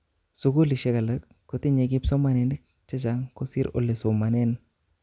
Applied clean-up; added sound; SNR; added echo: none; none; none; none.